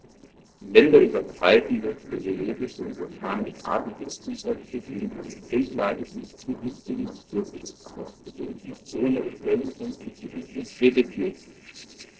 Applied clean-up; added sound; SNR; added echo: neural separator model SepFormer DNS4.